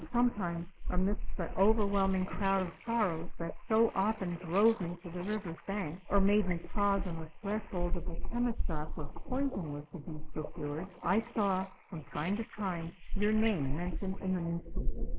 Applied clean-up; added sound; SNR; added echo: neural mask model Resemble Enhance denoiser.